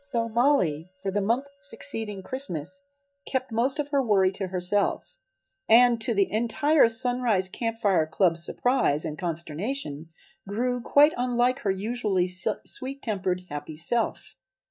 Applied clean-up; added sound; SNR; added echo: neural mask model DeepFilterNet 3.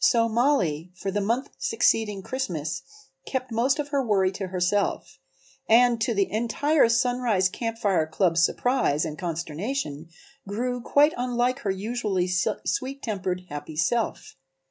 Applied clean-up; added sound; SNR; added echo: none; none; none; none.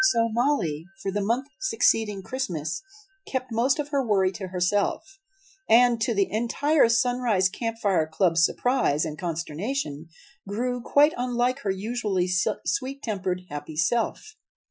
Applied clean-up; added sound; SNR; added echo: classical method Wiener filter.